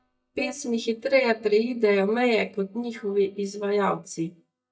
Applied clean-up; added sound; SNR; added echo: neural mask model DeepFilterNet 3.